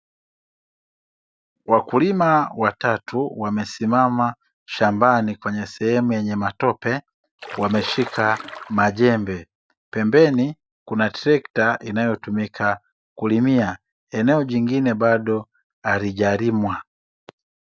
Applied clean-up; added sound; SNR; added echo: none; Stream; 14 dB; none.